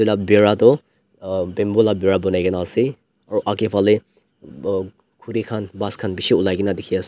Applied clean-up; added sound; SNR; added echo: none; none; none; none.